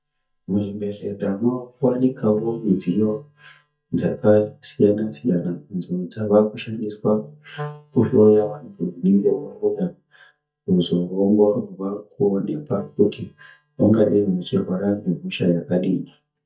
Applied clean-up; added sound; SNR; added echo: neural mask model DeepFilterNet 3.